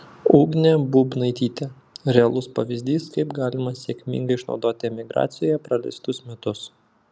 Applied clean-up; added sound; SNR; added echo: none; none; none; none.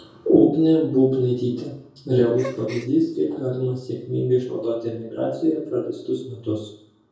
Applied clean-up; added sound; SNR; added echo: none; Gasp; 19 dB; reverberation time 0.6 s.